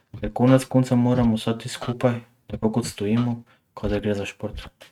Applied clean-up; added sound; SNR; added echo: neural mask model RNNoise.